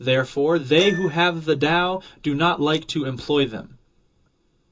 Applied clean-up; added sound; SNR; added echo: none; Keyboard (musical); 18 dB; reverberation time 0.2 s.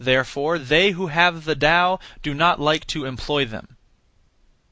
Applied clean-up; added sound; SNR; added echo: none; none; none; none.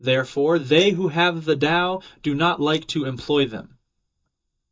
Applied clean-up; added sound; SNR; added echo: neural mask model DeepFilterNet 3.